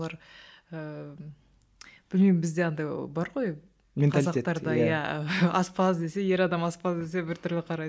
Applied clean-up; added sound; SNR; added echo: none; none; none; none.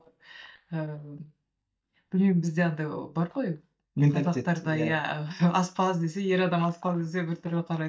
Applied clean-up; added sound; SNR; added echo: neural mask model DeepFilterNet 3.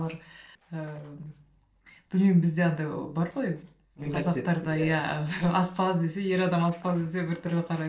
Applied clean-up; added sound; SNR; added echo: neural separator model SepFormer DNS4.